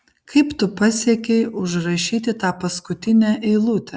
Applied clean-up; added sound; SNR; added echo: none; none; none; none.